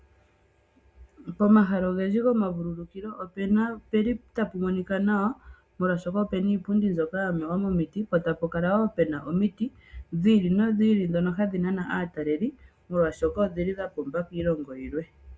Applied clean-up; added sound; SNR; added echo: none; none; none; none.